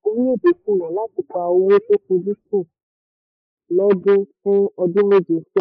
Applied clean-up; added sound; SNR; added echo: neural mask model Resemble Enhance denoiser.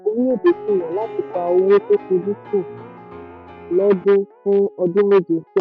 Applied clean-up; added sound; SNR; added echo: none; Guitar + Piano; 17 dB; none.